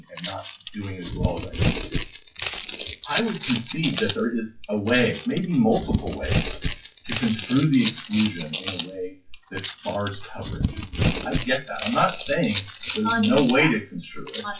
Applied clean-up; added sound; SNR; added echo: classical method WPE with log-MMSE.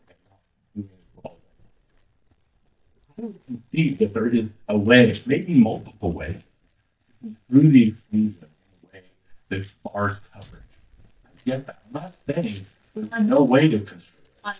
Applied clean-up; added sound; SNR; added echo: neural mask model DeepFilterNet 3.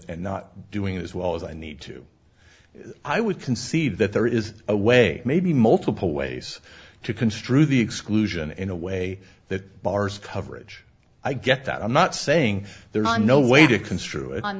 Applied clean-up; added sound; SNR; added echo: none; none; none; none.